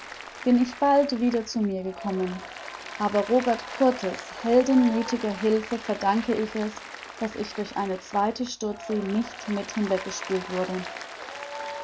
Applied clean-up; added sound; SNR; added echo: none; Applause; 13 dB; none.